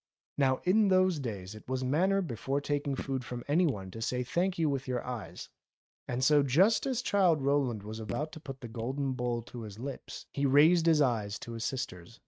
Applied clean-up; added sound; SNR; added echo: neural mask model RNNoise.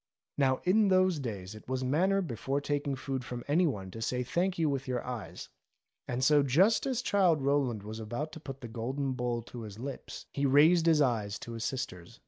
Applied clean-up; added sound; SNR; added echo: none; none; none; none.